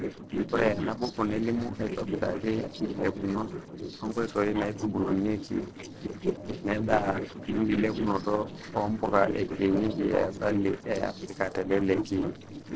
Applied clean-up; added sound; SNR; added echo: neural separator model SepFormer DNS4.